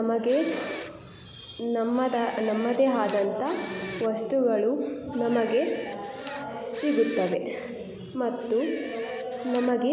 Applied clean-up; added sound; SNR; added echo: none; Camera; 14 dB; none.